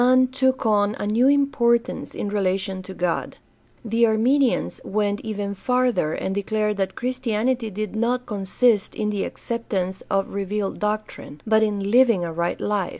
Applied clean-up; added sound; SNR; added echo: none; none; none; none.